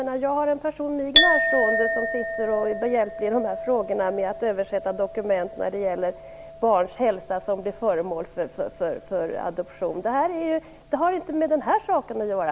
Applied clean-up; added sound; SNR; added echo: none; Chink, clink; 4 dB; none.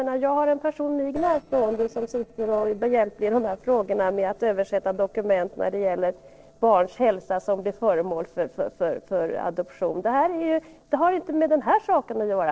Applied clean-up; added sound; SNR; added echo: neural separator model SepFormer DNS4.